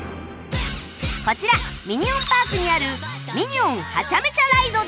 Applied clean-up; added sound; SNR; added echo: none; none; none; none.